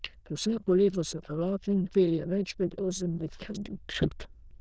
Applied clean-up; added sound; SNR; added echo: neural diffusion model UNIVERSE++.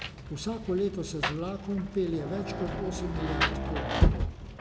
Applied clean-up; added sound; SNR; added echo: none; Rain; -3 dB; none.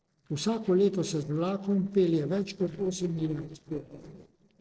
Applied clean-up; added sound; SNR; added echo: neural separator model SepFormer DNS4.